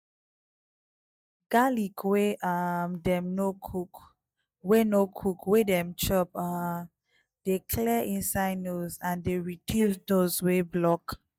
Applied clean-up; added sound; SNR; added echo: neural mask model DeepFilterNet 3.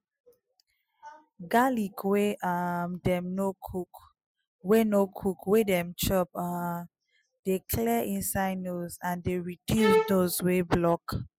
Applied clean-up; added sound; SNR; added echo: classical method spectral subtraction.